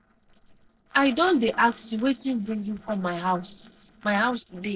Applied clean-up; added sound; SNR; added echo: neural separator model SepFormer DNS4.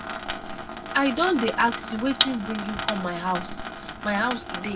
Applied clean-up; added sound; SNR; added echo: none; Sink (filling or washing) / Water tap, faucet; 4 dB; reverberation time 0.3 s.